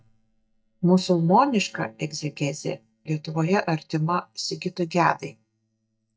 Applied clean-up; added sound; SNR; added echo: neural mask model DeepFilterNet 3.